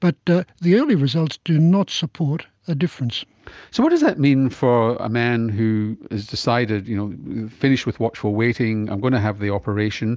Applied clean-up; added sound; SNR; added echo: none; none; none; none.